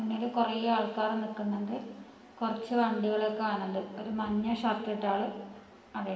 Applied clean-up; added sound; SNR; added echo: none; none; none; reverberation time 1.1 s.